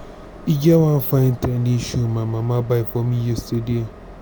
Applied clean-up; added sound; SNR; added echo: none; Train; 19 dB; none.